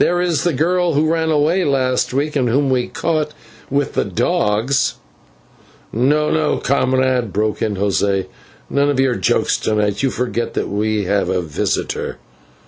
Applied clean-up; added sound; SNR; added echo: none; none; none; none.